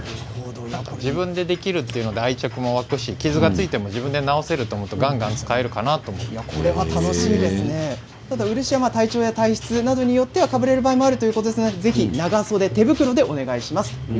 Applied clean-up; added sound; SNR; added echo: none; none; none; none.